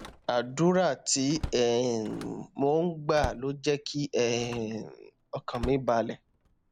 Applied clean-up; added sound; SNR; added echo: none; Slam; 15 dB; none.